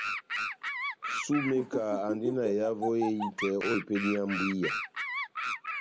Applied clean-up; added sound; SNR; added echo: none; Animal; 4 dB; none.